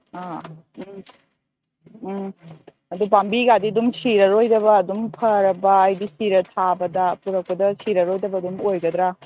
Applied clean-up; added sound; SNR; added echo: neural mask model RNNoise.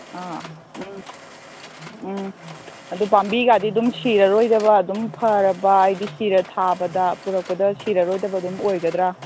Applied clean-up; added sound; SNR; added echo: none; Wild animals + Mechanisms; 19 dB; none.